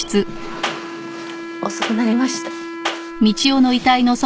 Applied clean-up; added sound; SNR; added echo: none; Wind instrument, woodwind instrument + Clapping; 10 dB; none.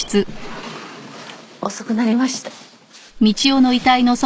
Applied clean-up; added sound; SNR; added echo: none; none; none; none.